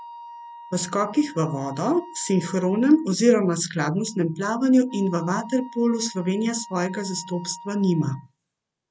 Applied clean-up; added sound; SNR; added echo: none; Wind instrument, woodwind instrument; 19 dB; none.